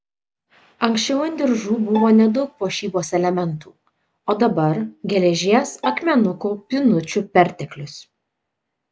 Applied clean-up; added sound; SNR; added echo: none; Bowed string instrument; 13 dB; none.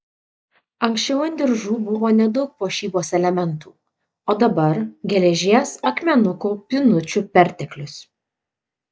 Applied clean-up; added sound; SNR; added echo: neural mask model DeepFilterNet 3.